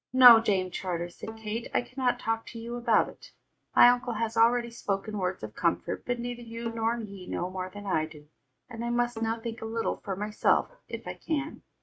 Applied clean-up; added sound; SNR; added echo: neural mask model RNNoise.